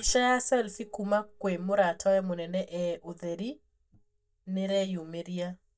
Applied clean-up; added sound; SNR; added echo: neural mask model DeepFilterNet 3.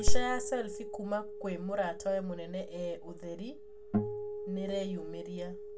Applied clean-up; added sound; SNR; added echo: none; Acoustic guitar; 11 dB; reverberation time 0.2 s.